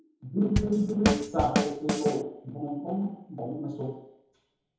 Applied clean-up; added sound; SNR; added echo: none; Drum / Drum kit; -2 dB; reverberation time 2.1 s.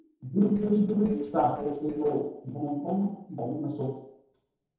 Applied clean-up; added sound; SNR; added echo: neural separator model SepFormer DNS4.